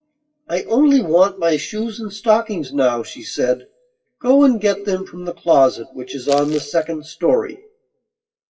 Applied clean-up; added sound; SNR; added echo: classical method WPE with log-MMSE.